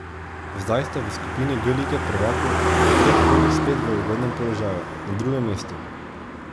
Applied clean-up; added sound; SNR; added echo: none; Car passing by; -3 dB; none.